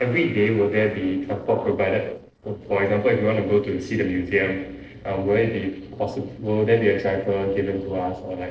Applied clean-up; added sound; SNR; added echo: neural separator model SepFormer DNS4.